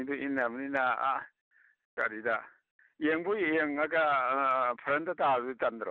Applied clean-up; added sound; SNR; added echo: none; none; none; none.